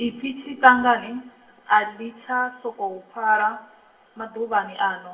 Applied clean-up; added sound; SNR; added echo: none; none; none; reverberation time 0.6 s.